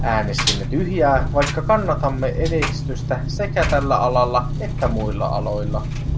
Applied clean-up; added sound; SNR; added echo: none; Engine; 1 dB; none.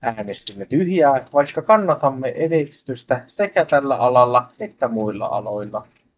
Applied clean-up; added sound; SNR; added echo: neural mask model DeepFilterNet 3.